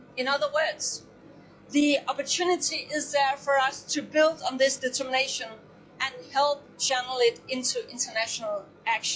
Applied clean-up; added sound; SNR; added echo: classical method log-MMSE.